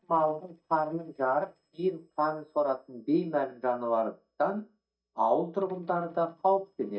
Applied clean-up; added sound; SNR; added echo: neural mask model DeepFilterNet 3.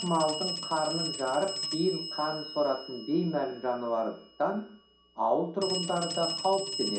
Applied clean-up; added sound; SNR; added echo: none; Telephone; 7 dB; reverberation time 0.5 s.